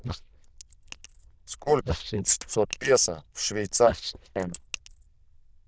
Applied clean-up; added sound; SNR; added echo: neural diffusion model UNIVERSE++.